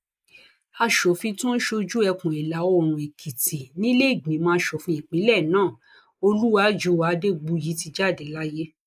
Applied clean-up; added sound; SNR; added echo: neural mask model Resemble Enhance denoiser.